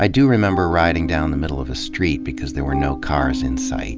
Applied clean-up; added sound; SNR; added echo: none; Wind instrument, woodwind instrument; 11 dB; none.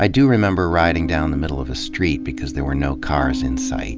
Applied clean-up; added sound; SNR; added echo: none; none; none; none.